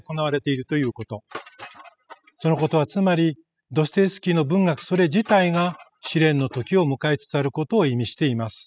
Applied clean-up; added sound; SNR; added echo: classical method spectral subtraction.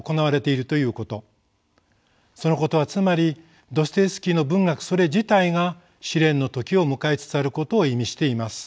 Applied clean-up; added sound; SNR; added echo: none; none; none; none.